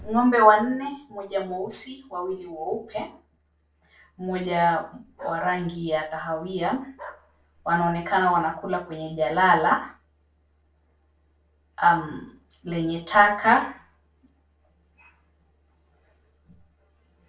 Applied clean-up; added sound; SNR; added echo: neural separator model SepFormer DNS4.